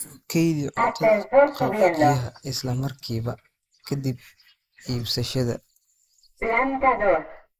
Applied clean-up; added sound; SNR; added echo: neural mask model Resemble Enhance denoiser.